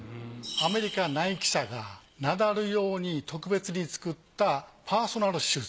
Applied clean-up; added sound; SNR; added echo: none; none; none; none.